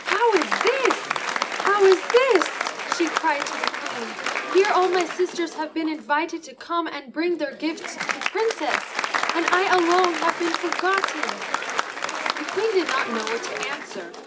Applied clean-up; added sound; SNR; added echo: none; Applause; 4 dB; none.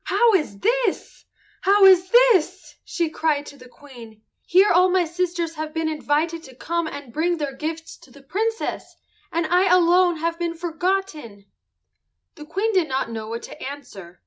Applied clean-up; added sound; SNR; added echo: none; none; none; none.